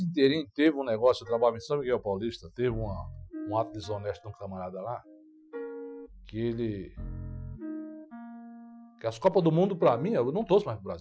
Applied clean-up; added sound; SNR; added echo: classical method Wiener filter.